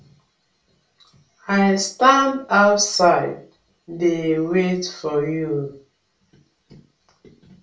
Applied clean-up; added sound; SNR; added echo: none; none; none; reverberation time 0.4 s.